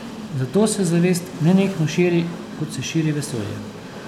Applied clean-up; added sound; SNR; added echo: none; Train; 13 dB; none.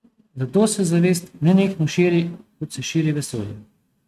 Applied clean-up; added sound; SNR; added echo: neural mask model RNNoise.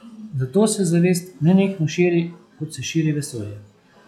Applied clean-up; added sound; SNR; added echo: classical method log-MMSE.